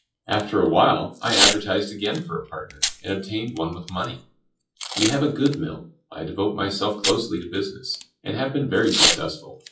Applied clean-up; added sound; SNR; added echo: classical method WPE with log-MMSE.